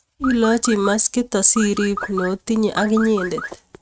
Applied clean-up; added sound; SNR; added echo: neural mask model RNNoise.